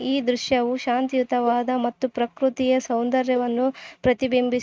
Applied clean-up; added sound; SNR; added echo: neural mask model RNNoise.